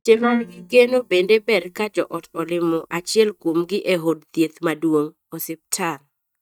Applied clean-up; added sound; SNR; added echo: neural mask model DeepFilterNet 3.